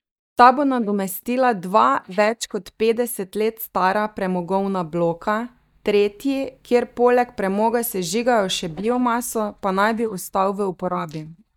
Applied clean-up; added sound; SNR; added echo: neural mask model DeepFilterNet 3.